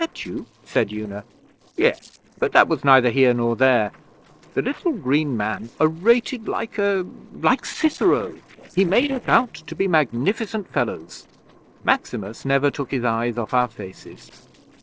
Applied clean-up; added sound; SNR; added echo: neural separator model SepFormer DNS4.